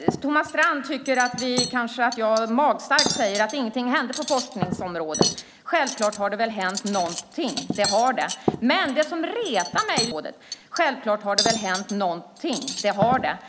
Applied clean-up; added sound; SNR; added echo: none; Cutlery, silverware; 6 dB; none.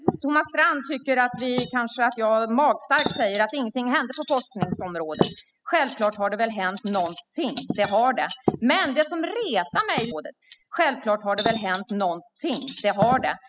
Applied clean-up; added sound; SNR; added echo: classical method spectral subtraction.